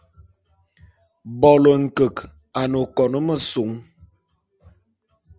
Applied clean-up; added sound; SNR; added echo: none; none; none; none.